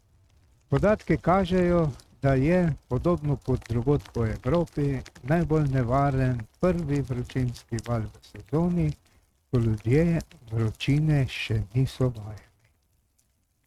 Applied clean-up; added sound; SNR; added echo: neural mask model RNNoise.